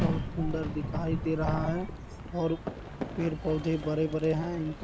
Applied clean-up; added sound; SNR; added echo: none; Fireworks; 4 dB; none.